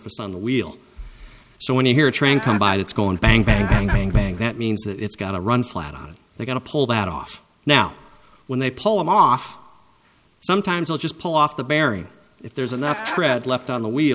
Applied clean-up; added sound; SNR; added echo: none; Chicken, rooster; 10 dB; none.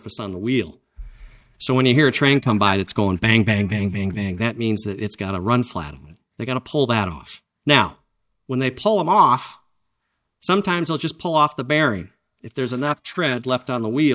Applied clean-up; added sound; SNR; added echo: neural mask model DeepFilterNet 3.